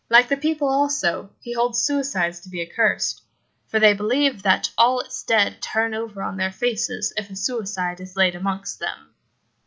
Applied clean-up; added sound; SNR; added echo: none; none; none; none.